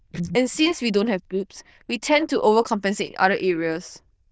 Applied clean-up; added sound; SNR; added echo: neural diffusion model UNIVERSE++.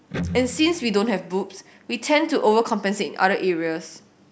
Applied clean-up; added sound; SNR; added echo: none; Electric guitar; 10 dB; none.